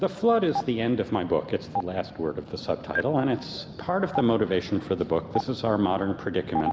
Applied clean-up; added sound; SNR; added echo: none; Stream; 10 dB; reverberation time 0.7 s.